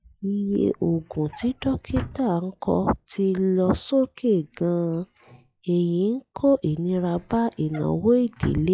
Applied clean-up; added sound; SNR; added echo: classical method log-MMSE.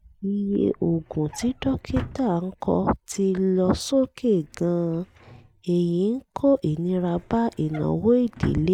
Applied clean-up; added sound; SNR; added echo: none; Drawer open or close; 17 dB; none.